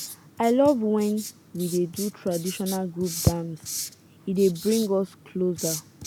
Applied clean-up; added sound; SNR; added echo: none; Writing; 12 dB; none.